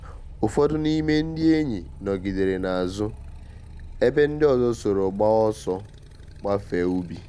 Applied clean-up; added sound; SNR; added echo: none; Motorcycle; 16 dB; none.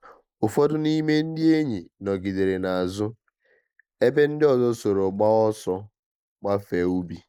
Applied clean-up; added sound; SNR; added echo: neural mask model Resemble Enhance denoiser.